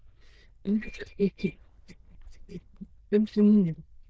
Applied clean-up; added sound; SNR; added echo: neural diffusion model UNIVERSE++.